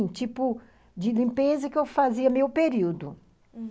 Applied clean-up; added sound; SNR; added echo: none; none; none; none.